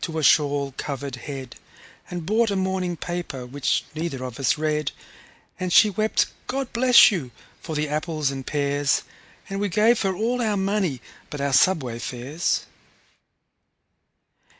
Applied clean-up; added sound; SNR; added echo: none; none; none; none.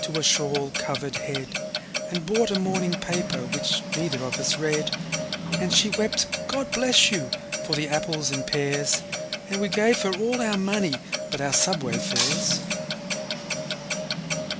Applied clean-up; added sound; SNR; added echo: none; Shatter + Clock; 3 dB; none.